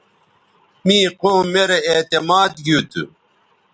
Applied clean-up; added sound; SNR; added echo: none; none; none; none.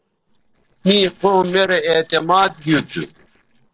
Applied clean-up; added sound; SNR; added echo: neural separator model SepFormer DNS4.